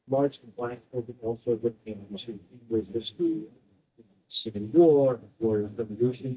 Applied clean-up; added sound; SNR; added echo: neural mask model DeepFilterNet 3.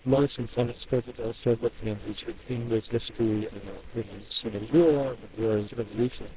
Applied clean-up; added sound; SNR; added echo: neural separator model SepFormer WHAMR!.